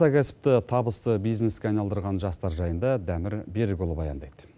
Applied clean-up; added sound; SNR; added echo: none; none; none; none.